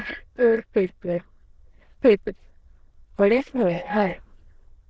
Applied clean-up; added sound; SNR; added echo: neural diffusion model UNIVERSE++.